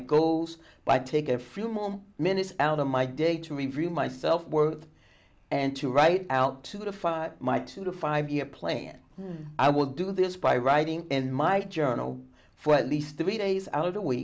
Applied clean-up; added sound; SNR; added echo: none; none; none; none.